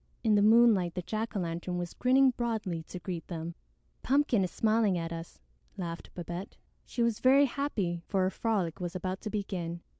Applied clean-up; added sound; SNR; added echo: none; none; none; none.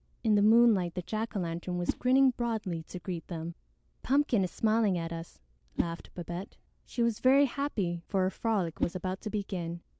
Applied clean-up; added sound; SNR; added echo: none; Whoosh, swoosh, swish; 12 dB; none.